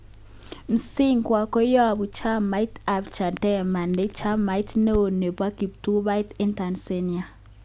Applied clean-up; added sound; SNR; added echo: none; Crackle; 18 dB; none.